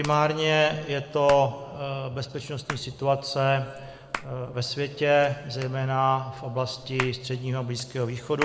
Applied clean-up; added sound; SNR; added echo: none; Hands; 15 dB; reverberation time 1.4 s.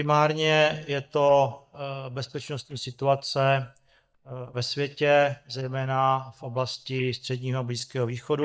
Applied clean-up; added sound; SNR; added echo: neural mask model DeepFilterNet 3.